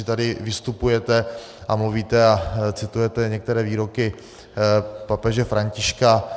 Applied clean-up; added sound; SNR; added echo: none; none; none; none.